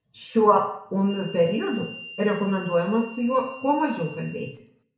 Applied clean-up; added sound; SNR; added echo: none; Harmonica; 17 dB; reverberation time 0.6 s.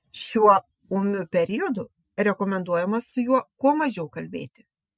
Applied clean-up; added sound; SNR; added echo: none; none; none; none.